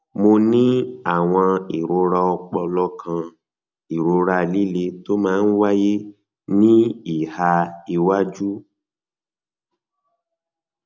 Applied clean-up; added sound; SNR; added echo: none; none; none; none.